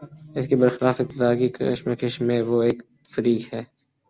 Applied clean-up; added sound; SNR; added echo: none; none; none; none.